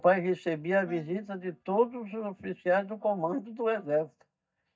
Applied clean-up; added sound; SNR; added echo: neural mask model DeepFilterNet 3.